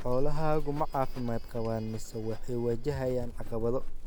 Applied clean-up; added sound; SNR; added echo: none; Livestock, farm animals, working animals; -2 dB; none.